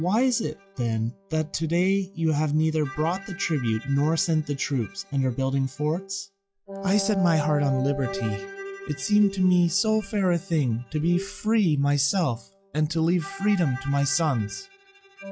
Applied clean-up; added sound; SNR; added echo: classical method log-MMSE.